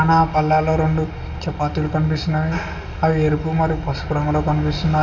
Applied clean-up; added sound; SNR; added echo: none; none; none; reverberation time 2.1 s.